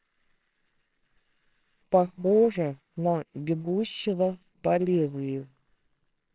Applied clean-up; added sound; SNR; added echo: neural separator model SepFormer WHAMR!.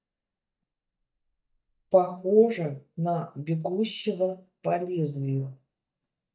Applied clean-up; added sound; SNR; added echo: neural mask model DeepFilterNet 3.